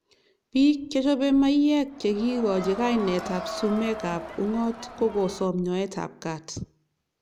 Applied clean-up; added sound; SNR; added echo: none; Crowd; 12 dB; none.